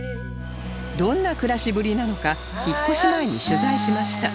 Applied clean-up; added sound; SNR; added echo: none; none; none; none.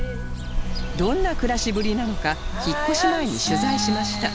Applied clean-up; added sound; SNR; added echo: none; Cricket / Bird; 5 dB; none.